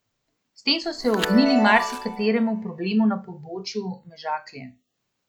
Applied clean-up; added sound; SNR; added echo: none; Chime; 7 dB; none.